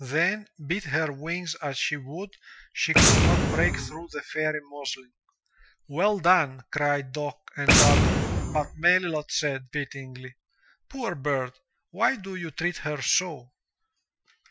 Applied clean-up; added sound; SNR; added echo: classical method Wiener filter.